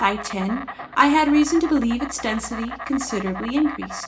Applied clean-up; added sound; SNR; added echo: none; Insect; 12 dB; reverberation time 0.4 s.